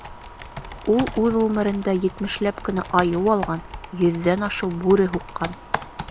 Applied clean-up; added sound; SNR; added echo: none; Computer keyboard; 11 dB; none.